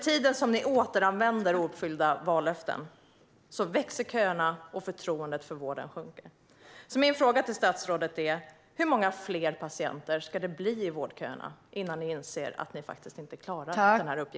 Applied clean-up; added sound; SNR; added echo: none; none; none; none.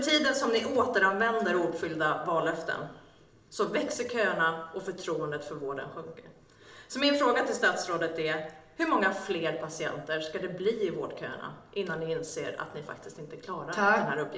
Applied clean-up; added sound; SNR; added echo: none; none; none; reverberation time 0.6 s.